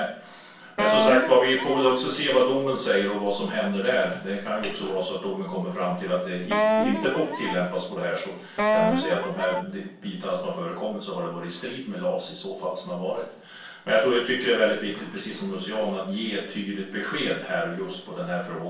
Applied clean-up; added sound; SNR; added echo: none; Wind instrument, woodwind instrument; 0 dB; reverberation time 0.3 s.